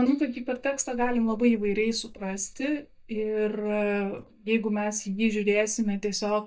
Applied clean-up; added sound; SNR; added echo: neural mask model DeepFilterNet 3.